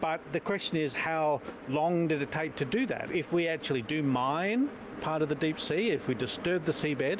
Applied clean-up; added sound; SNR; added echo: none; none; none; none.